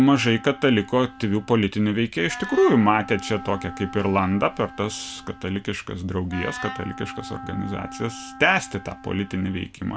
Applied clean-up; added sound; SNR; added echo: none; Wind instrument, woodwind instrument; 15 dB; none.